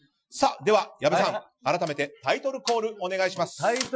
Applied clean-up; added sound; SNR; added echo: classical method Wiener filter.